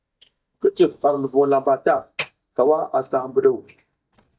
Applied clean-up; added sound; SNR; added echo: neural mask model DeepFilterNet 3.